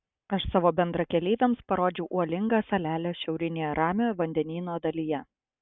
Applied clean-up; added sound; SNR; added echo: none; none; none; none.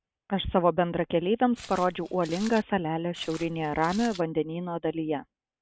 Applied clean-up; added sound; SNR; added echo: none; Walk, footsteps; 17 dB; none.